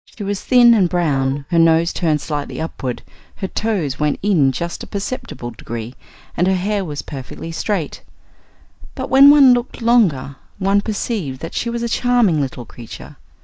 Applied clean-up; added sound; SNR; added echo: neural mask model DeepFilterNet 3.